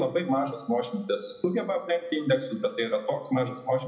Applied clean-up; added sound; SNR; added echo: none; none; none; reverberation time 0.9 s.